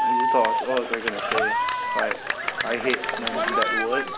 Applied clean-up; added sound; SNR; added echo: none; Cheering; -4 dB; none.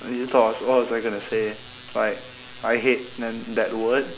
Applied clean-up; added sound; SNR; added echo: none; none; none; none.